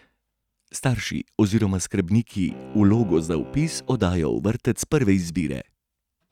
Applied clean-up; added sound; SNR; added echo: neural mask model RNNoise.